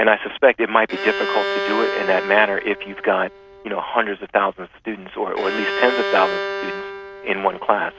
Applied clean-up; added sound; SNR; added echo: none; Bowed string instrument; 7 dB; none.